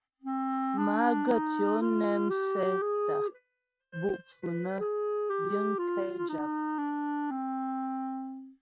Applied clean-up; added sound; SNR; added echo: neural mask model RNNoise.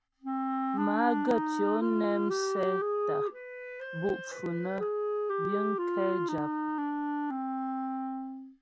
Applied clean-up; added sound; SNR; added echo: none; Wind instrument, woodwind instrument; -3 dB; none.